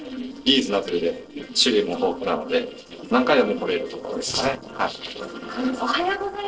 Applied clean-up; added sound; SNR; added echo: neural separator model SepFormer DNS4.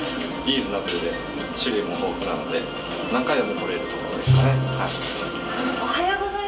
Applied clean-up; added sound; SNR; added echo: none; Bowed string instrument; 4 dB; reverberation time 0.2 s.